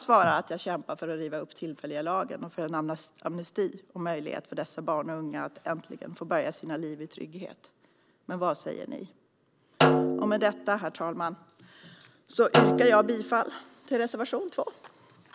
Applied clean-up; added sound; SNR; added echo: none; Snare drum; -1 dB; none.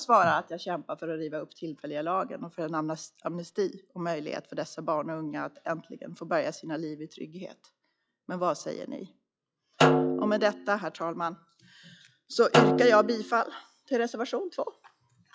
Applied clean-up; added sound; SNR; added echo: classical method log-MMSE.